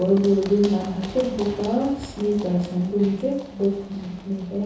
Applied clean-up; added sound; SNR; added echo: none; Run; 16 dB; reverberation time 0.6 s.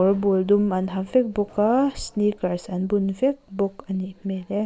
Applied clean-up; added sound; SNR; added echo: none; none; none; none.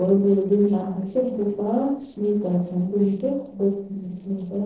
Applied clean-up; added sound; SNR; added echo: neural separator model SepFormer DNS4.